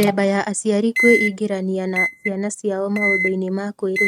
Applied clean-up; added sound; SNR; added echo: neural mask model RNNoise.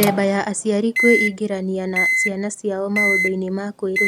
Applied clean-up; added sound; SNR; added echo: none; Microwave oven; 2 dB; none.